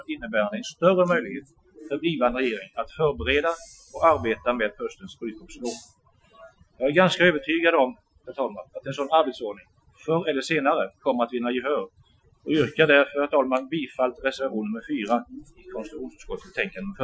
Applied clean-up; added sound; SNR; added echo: classical method Wiener filter.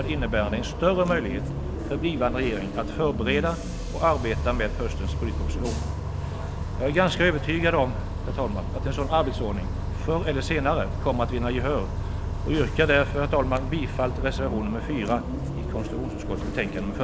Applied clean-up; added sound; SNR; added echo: none; Bus; 2 dB; none.